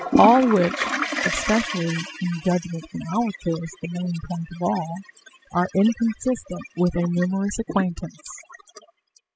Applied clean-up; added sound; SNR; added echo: classical method spectral subtraction.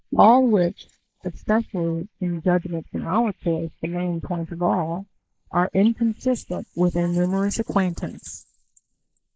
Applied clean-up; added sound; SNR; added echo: neural mask model Resemble Enhance denoiser.